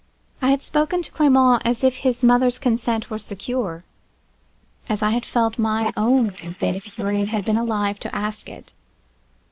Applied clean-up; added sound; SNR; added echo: neural mask model Resemble Enhance denoiser.